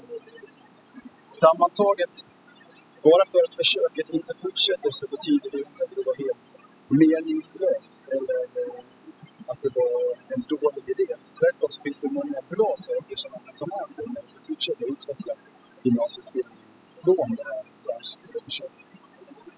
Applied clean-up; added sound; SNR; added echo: classical method spectral subtraction.